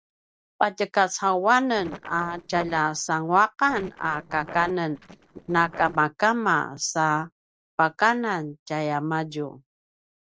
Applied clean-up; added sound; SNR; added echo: neural separator model SepFormer DNS4.